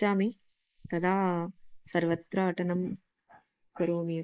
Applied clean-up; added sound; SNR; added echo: neural mask model Resemble Enhance denoiser.